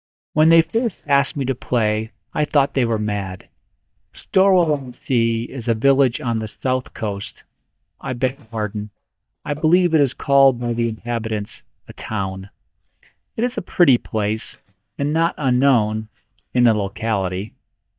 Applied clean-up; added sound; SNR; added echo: neural mask model DeepFilterNet 3.